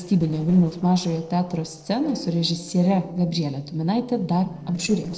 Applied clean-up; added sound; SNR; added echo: neural separator model SepFormer DNS4.